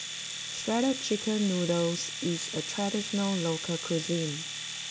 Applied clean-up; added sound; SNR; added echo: none; Domestic sounds, home sounds; 6 dB; none.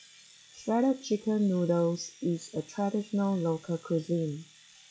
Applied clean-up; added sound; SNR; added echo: classical method log-MMSE.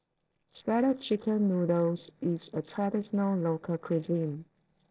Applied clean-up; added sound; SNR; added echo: neural separator model SepFormer DNS4.